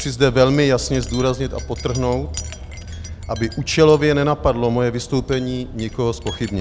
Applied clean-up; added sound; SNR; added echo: none; Wind chime; 13 dB; none.